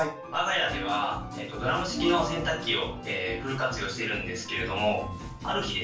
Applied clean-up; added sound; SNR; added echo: none; none; none; reverberation time 0.3 s.